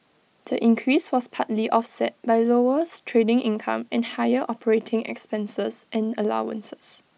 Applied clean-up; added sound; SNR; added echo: none; none; none; none.